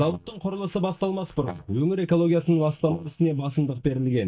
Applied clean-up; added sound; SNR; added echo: neural mask model DeepFilterNet 3.